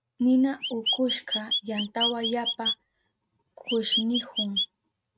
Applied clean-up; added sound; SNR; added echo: neural mask model RNNoise.